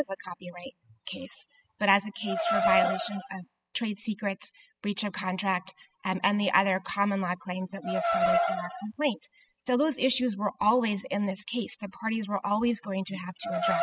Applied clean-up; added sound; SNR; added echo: classical method spectral subtraction.